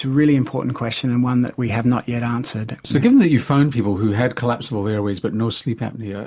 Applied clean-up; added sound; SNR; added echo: none; none; none; none.